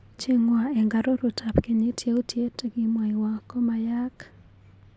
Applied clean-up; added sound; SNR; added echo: none; none; none; none.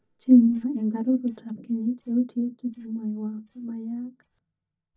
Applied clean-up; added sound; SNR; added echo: neural mask model DeepFilterNet 3.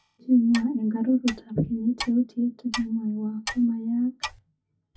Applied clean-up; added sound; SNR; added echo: classical method WPE with log-MMSE.